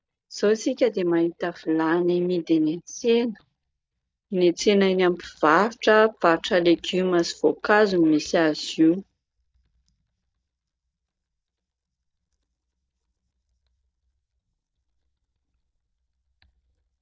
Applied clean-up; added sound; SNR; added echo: neural mask model DeepFilterNet 3.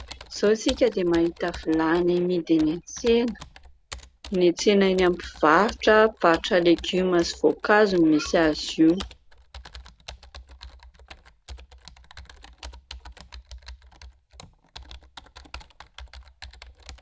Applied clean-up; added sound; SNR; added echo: none; Computer keyboard; 19 dB; none.